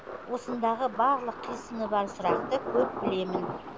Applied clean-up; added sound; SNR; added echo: none; Thunder; 5 dB; none.